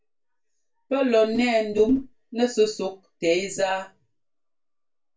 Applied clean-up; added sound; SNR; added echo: none; none; none; reverberation time 0.2 s.